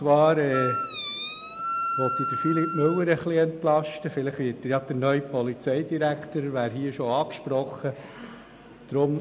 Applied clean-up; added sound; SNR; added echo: none; Wind instrument, woodwind instrument; 4 dB; none.